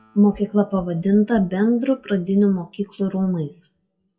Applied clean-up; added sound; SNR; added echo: classical method WPE with log-MMSE.